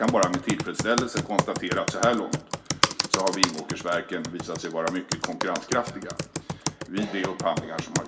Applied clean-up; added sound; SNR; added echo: none; Computer keyboard; 2 dB; reverberation time 0.2 s.